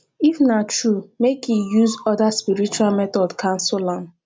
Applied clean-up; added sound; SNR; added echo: none; none; none; none.